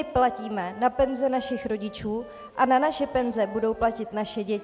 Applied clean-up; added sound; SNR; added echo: none; Wind instrument, woodwind instrument; 19 dB; none.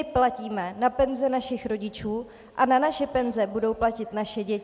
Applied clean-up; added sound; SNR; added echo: none; none; none; none.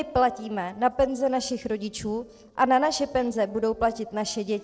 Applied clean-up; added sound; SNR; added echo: neural separator model SepFormer DNS4.